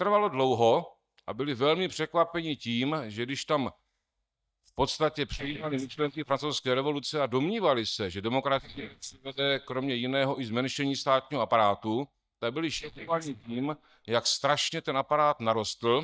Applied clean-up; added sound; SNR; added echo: neural mask model DeepFilterNet 3.